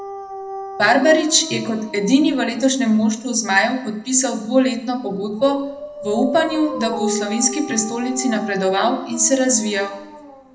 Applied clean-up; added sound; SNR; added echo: none; Dog; 12 dB; reverberation time 0.7 s.